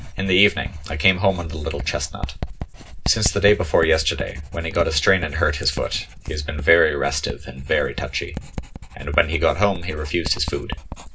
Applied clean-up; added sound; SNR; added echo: none; Writing; 10 dB; reverberation time 0.4 s.